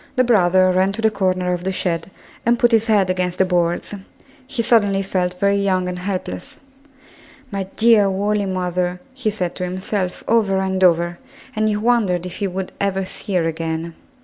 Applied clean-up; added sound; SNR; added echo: none; none; none; none.